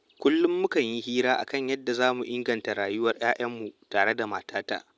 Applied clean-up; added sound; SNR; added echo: none; none; none; none.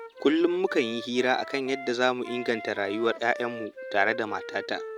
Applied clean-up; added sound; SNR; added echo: none; Wind instrument, woodwind instrument; 13 dB; none.